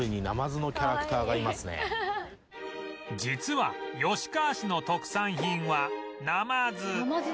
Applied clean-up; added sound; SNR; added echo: none; none; none; none.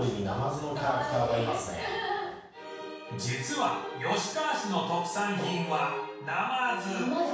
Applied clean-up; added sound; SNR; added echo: none; none; none; reverberation time 0.7 s.